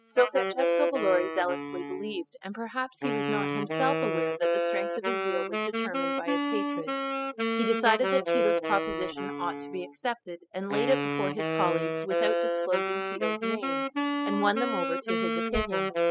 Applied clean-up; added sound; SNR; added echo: classical method spectral subtraction.